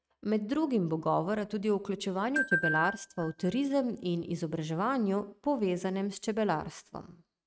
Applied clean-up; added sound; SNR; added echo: neural mask model RNNoise.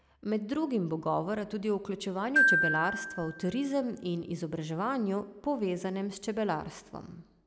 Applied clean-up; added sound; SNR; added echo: none; Glockenspiel; -1 dB; none.